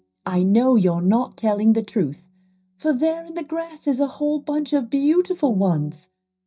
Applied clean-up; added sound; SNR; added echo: neural mask model DeepFilterNet 3.